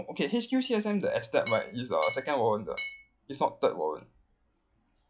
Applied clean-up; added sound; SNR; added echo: classical method log-MMSE.